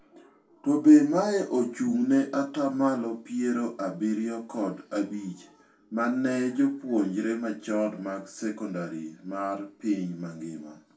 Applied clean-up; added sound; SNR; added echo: none; none; none; reverberation time 0.2 s.